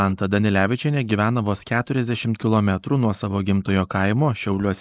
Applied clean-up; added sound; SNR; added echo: neural mask model Resemble Enhance denoiser.